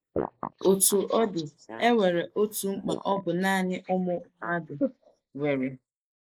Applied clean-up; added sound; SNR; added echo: neural mask model Resemble Enhance denoiser.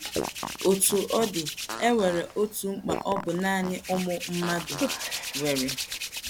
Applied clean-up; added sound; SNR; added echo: none; Hands + Fart; 6 dB; none.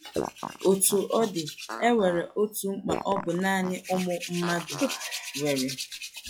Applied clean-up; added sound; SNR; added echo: classical method log-MMSE.